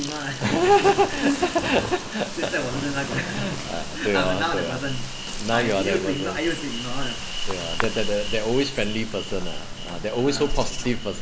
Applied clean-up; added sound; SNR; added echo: none; Insect; 5 dB; none.